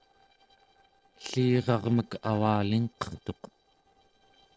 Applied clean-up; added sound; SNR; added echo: neural separator model SepFormer DNS4.